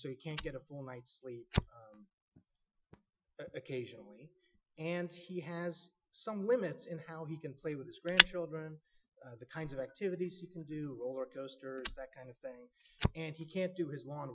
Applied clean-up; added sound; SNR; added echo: classical method Wiener filter.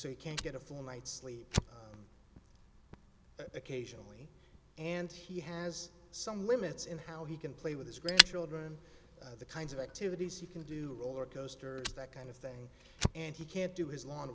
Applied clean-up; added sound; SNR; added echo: none; Fire; -2 dB; none.